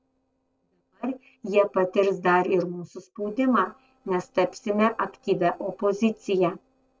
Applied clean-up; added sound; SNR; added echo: neural separator model SepFormer DNS4.